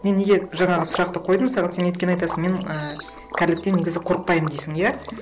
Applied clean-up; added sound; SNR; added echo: none; Bird + Liquid; 15 dB; none.